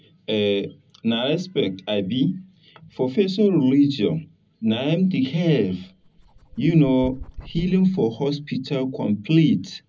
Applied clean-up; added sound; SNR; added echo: none; Dog; 18 dB; reverberation time 0.4 s.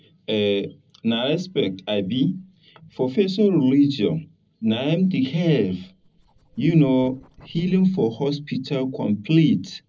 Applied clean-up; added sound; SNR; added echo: neural separator model SepFormer DNS4.